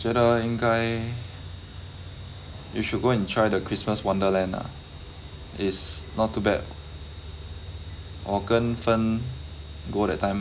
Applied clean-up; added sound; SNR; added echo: none; none; none; none.